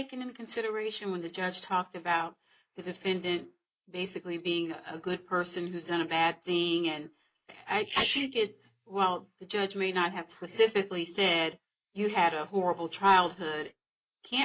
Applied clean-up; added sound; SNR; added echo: neural mask model Resemble Enhance denoiser.